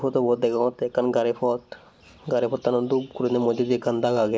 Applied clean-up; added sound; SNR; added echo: none; none; none; none.